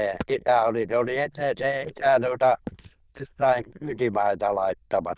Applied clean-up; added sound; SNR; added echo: neural diffusion model UNIVERSE++.